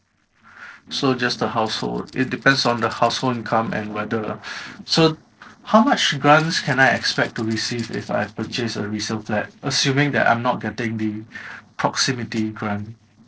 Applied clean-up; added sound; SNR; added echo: neural separator model SepFormer DNS4.